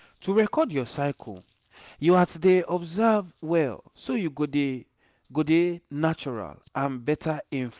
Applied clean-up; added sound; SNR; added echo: none; none; none; none.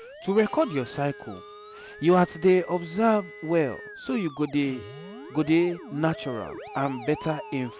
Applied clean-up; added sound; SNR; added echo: none; Bowed string instrument + Musical instrument; 16 dB; none.